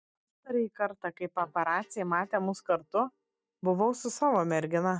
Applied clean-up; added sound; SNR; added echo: neural mask model DeepFilterNet 3.